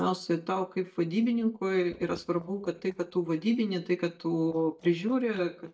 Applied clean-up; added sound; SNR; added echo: neural mask model DeepFilterNet 3.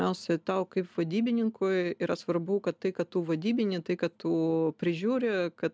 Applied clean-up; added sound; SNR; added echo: none; none; none; none.